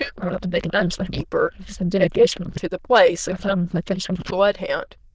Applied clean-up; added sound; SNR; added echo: neural diffusion model UNIVERSE++.